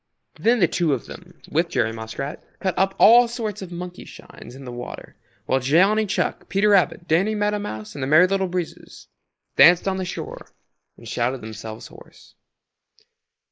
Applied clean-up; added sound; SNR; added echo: neural mask model Resemble Enhance denoiser.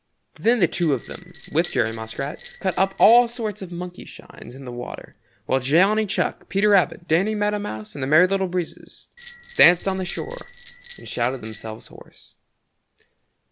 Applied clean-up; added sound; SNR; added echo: none; Bell; 12 dB; none.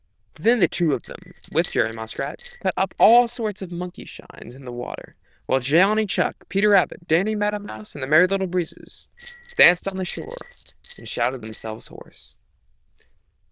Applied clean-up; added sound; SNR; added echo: neural diffusion model UNIVERSE++.